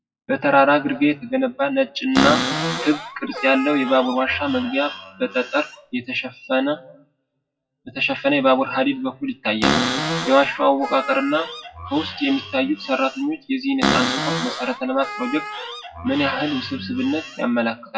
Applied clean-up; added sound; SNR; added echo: classical method WPE with log-MMSE.